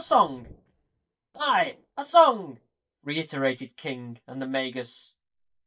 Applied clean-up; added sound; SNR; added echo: neural mask model DeepFilterNet 3.